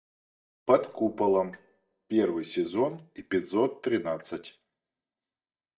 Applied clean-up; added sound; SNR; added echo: neural mask model DeepFilterNet 3.